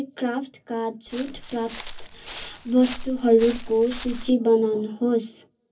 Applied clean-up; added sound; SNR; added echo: none; Walk, footsteps; 10 dB; reverberation time 0.3 s.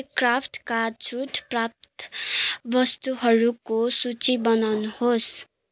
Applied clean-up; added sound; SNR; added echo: none; none; none; none.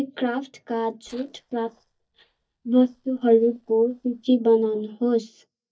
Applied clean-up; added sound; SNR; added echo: neural mask model DeepFilterNet 3.